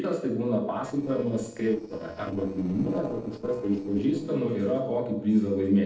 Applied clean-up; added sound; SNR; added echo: neural separator model SepFormer DNS4.